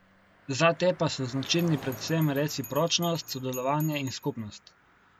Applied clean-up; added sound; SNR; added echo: none; Bell + Car passing by; 18 dB; none.